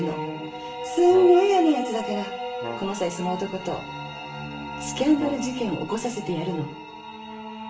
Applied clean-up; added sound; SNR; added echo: none; Brass instrument; 17 dB; reverberation time 0.4 s.